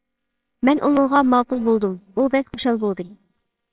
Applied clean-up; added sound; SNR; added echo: neural separator model SepFormer WHAMR!.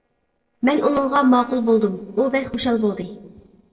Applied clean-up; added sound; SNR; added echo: neural separator model SepFormer DNS4.